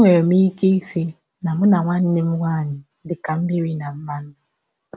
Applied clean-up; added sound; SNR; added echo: none; none; none; none.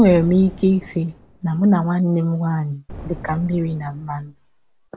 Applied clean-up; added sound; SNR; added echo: none; Boom; 18 dB; none.